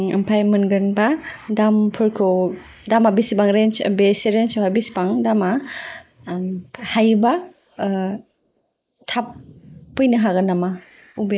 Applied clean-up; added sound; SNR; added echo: neural mask model Resemble Enhance denoiser.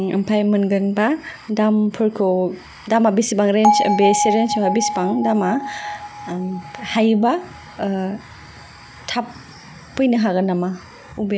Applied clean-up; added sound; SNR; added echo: none; Bell; 8 dB; none.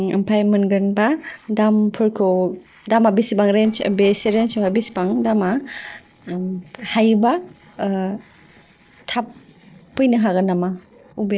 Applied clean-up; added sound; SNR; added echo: neural separator model SepFormer DNS4.